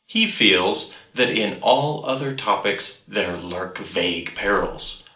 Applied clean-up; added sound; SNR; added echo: none; none; none; reverberation time 0.4 s.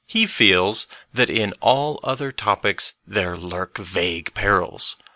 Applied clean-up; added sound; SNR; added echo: none; none; none; none.